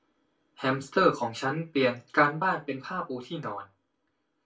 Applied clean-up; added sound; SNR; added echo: none; none; none; reverberation time 0.2 s.